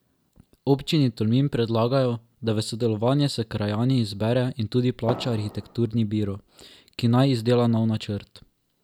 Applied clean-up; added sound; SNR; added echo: none; Fireworks; 11 dB; none.